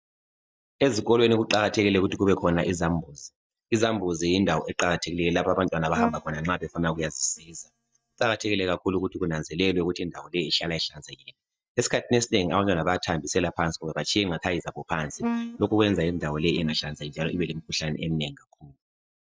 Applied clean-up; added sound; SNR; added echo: neural mask model DeepFilterNet 3.